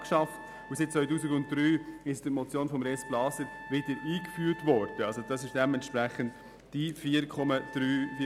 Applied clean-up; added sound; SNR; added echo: none; Wind instrument, woodwind instrument; 16 dB; none.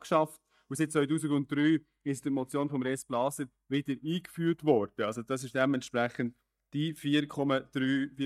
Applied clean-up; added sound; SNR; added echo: neural mask model DeepFilterNet 3.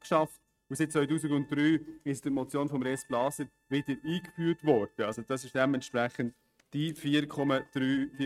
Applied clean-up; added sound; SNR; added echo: neural mask model RNNoise.